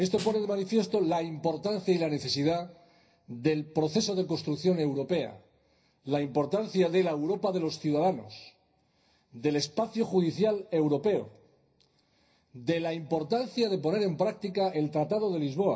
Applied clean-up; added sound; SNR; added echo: none; Snare drum; 16 dB; reverberation time 0.4 s.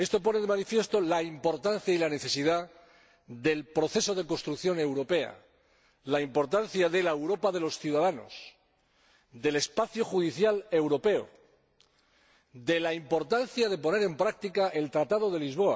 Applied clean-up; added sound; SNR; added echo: none; none; none; none.